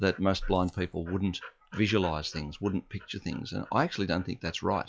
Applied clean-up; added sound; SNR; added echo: classical method log-MMSE.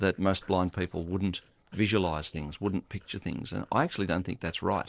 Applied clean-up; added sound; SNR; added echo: neural separator model SepFormer DNS4.